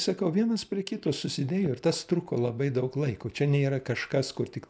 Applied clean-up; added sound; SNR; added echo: neural mask model Resemble Enhance denoiser.